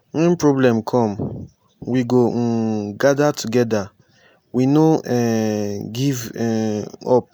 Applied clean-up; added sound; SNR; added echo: none; none; none; none.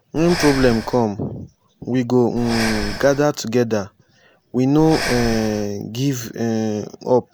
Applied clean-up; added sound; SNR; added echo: none; Breathing; 10 dB; none.